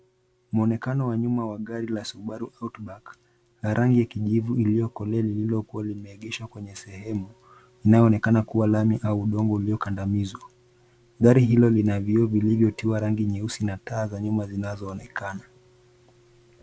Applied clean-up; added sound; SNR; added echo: none; none; none; none.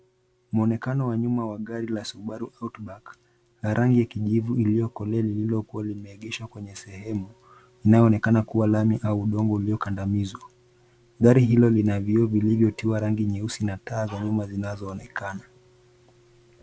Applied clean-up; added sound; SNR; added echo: none; Dog; 19 dB; none.